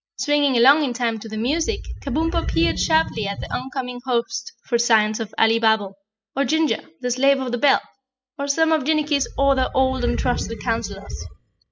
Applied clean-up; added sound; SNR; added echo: classical method spectral subtraction.